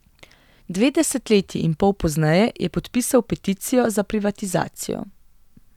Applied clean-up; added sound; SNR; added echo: none; none; none; none.